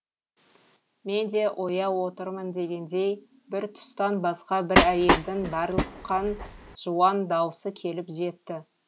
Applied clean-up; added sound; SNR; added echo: none; Train; -2 dB; none.